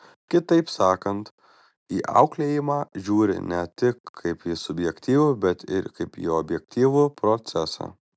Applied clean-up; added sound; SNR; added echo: none; none; none; none.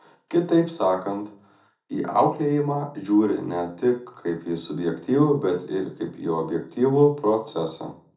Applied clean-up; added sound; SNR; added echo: none; none; none; reverberation time 0.4 s.